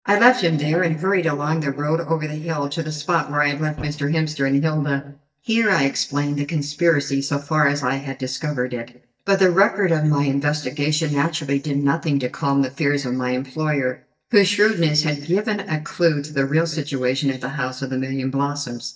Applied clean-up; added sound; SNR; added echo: neural mask model DeepFilterNet 3.